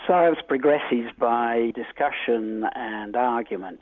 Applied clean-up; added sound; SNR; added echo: none; none; none; none.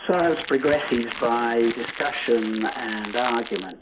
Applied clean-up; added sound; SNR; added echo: none; Crackle; 10 dB; reverberation time 0.7 s.